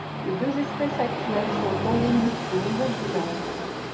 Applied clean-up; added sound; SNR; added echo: none; Train; 1 dB; reverberation time 0.6 s.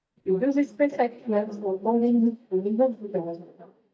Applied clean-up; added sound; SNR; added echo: neural mask model DeepFilterNet 3.